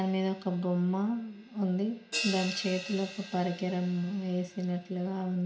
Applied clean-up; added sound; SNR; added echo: none; Crash cymbal; 12 dB; reverberation time 1.5 s.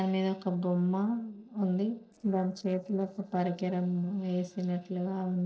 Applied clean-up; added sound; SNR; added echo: neural separator model SepFormer DNS4.